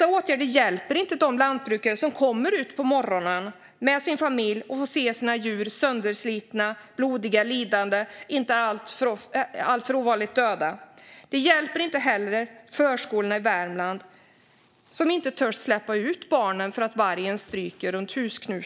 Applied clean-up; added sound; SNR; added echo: none; none; none; none.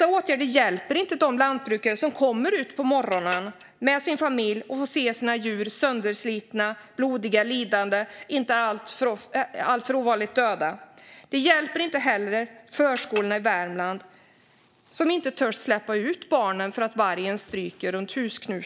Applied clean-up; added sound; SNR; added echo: none; Chink, clink; 16 dB; none.